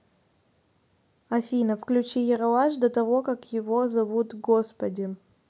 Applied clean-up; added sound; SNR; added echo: none; none; none; none.